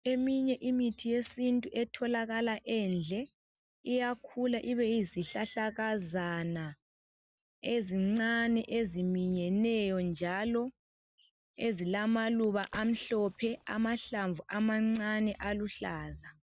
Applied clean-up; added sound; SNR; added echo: neural separator model SepFormer DNS4.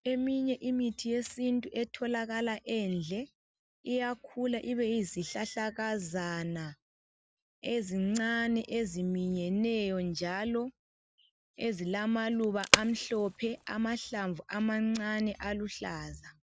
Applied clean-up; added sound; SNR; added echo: none; Wood; -1 dB; none.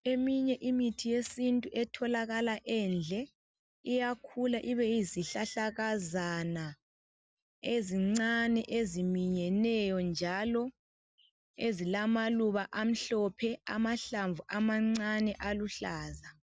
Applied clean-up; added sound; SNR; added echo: none; none; none; none.